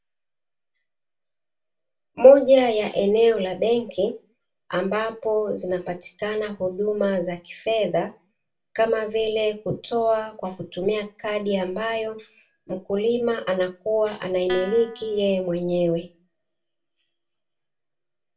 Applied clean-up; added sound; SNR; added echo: none; Guitar; 14 dB; reverberation time 0.2 s.